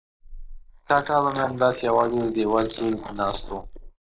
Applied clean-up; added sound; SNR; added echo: neural mask model Resemble Enhance denoiser.